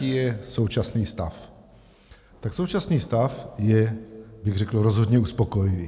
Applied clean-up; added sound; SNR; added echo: none; none; none; none.